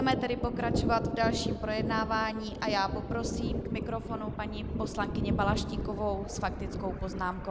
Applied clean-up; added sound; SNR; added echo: none; Thunder; 0 dB; none.